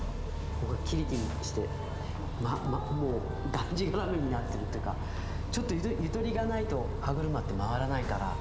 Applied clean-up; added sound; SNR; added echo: none; Bus; 1 dB; none.